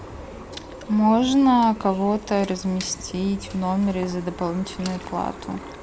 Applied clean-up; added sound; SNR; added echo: none; Wood + Gurgling; 20 dB; none.